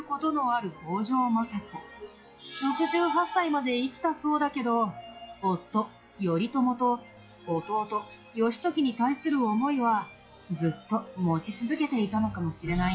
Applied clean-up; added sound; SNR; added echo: classical method log-MMSE.